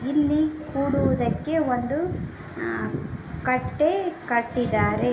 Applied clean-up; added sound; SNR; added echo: none; none; none; reverberation time 0.7 s.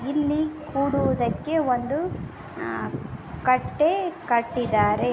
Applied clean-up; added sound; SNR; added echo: none; none; none; none.